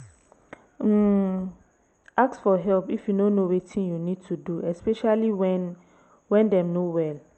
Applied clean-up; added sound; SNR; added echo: none; none; none; none.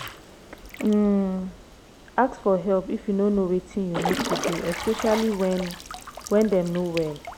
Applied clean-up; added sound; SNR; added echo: none; Drip / Trickle, dribble / Water / Splash, splatter; 10 dB; none.